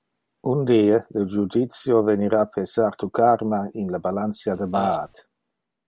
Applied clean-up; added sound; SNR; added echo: none; Burping, eructation; 9 dB; none.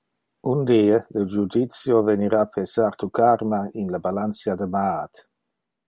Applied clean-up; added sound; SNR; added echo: none; none; none; none.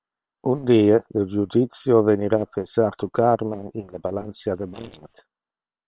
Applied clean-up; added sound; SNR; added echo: neural separator model SepFormer WHAM!.